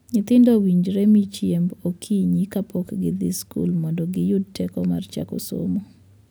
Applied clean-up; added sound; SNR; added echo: none; none; none; none.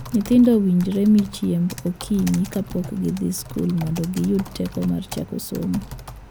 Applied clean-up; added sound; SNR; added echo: none; Typing; 15 dB; none.